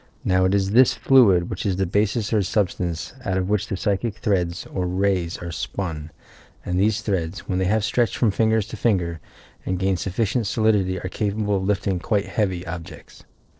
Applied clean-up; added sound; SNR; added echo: neural separator model SepFormer DNS4.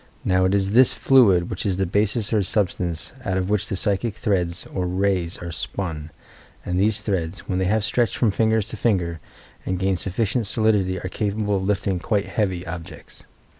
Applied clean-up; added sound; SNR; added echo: none; Chirp, tweet; 14 dB; none.